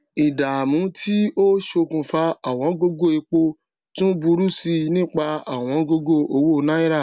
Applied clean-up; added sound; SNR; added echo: none; none; none; none.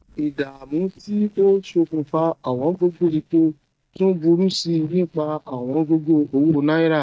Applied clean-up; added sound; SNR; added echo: neural mask model DeepFilterNet 3.